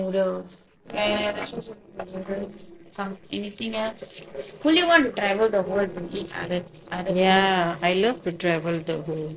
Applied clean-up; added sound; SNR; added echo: neural separator model SepFormer DNS4.